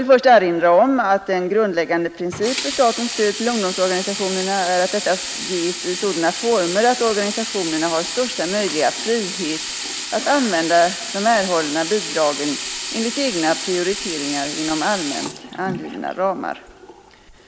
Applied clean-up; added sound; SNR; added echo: none; Sink (filling or washing); 8 dB; none.